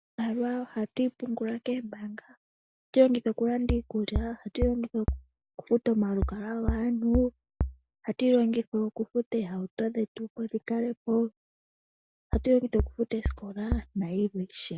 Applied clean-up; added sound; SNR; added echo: none; Bass drum; 4 dB; none.